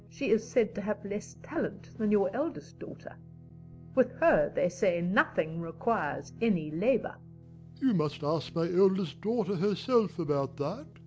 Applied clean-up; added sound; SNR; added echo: none; Guitar; 19 dB; none.